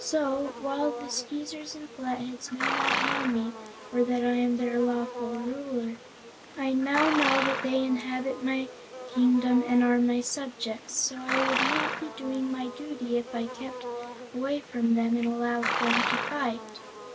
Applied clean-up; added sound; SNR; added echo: none; Livestock, farm animals, working animals; 5 dB; none.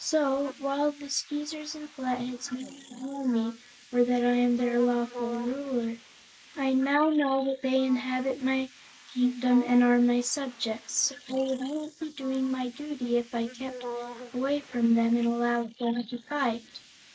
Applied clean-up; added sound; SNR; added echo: neural mask model Resemble Enhance denoiser.